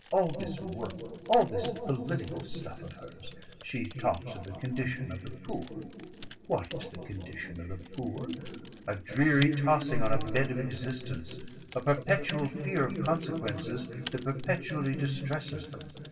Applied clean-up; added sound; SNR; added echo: none; Typing; 18 dB; reverberation time 2.5 s.